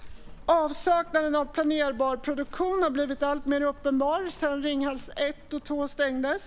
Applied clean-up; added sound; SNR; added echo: none; Rain; 16 dB; none.